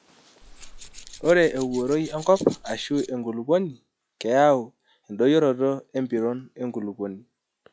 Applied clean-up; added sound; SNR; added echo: classical method log-MMSE.